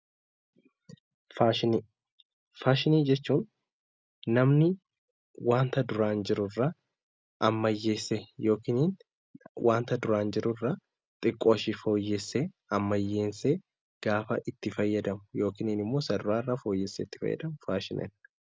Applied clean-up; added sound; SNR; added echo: none; none; none; none.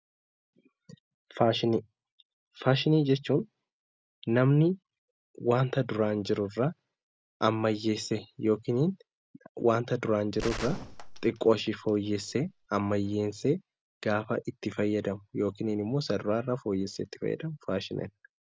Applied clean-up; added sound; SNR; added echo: none; Gunshot, gunfire; 11 dB; none.